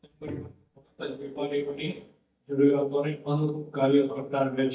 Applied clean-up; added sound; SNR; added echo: neural mask model DeepFilterNet 3.